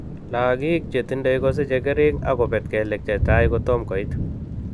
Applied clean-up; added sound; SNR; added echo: none; Thunder / Rain; 5 dB; none.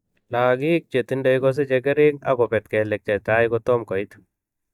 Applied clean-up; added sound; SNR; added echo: neural mask model DeepFilterNet 3.